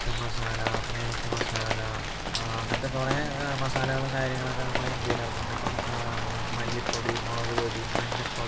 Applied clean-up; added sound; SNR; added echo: none; Rain; -2 dB; none.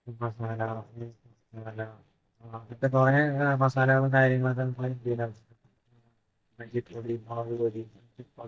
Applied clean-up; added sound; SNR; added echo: neural mask model DeepFilterNet 3.